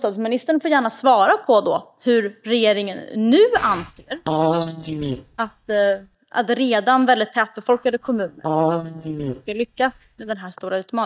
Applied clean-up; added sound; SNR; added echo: neural mask model DeepFilterNet 3.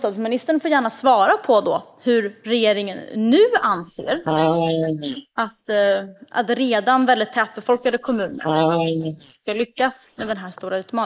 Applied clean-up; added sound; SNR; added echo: neural mask model Resemble Enhance denoiser.